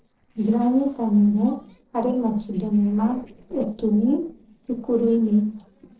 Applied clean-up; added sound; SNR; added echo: neural separator model SepFormer DNS4.